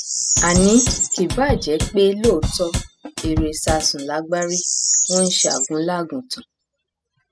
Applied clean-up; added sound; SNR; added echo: classical method spectral subtraction.